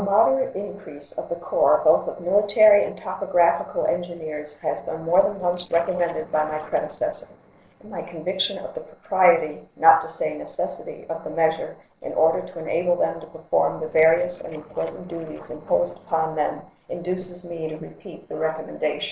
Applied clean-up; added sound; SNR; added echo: neural separator model SepFormer DNS4.